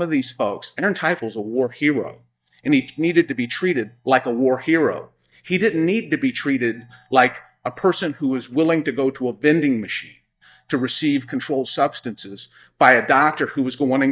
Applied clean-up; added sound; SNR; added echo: neural mask model DeepFilterNet 3.